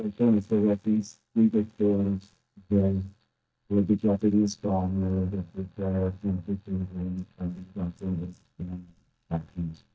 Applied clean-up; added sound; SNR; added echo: neural mask model DeepFilterNet 3.